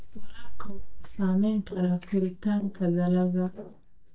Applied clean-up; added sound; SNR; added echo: neural mask model DeepFilterNet 3.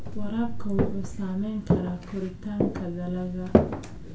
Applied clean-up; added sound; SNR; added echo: none; Walk, footsteps; 0 dB; reverberation time 0.3 s.